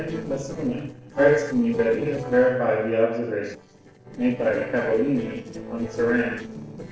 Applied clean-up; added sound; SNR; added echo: neural separator model SepFormer DNS4.